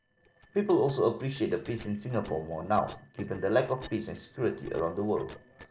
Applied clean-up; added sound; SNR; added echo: neural separator model SepFormer DNS4.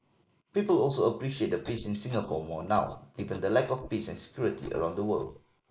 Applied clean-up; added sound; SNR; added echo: neural mask model Resemble Enhance denoiser.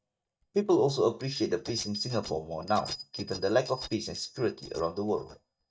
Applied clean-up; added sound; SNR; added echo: neural mask model DeepFilterNet 3.